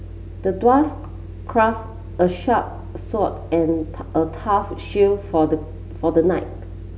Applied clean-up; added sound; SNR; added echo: none; none; none; none.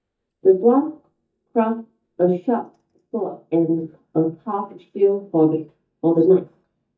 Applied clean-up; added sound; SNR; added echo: neural mask model DeepFilterNet 3.